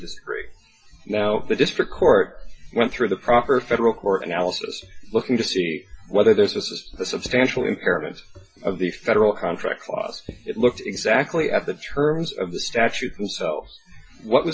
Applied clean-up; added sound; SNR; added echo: classical method WPE with log-MMSE.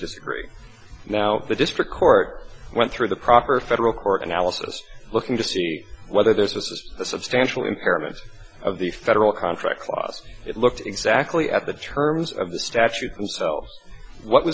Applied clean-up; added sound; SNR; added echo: none; none; none; none.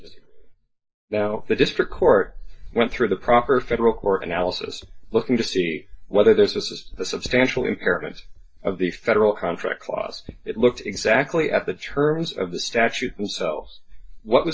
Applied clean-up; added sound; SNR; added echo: neural mask model DeepFilterNet 3.